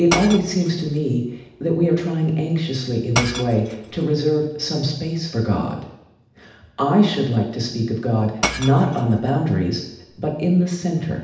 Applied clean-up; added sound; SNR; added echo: none; Shatter / Crushing; 11 dB; reverberation time 0.8 s.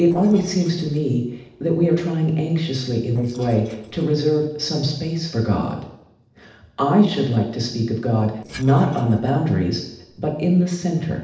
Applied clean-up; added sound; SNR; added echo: neural separator model SepFormer DNS4.